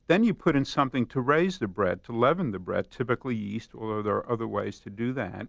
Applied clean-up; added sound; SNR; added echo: none; none; none; none.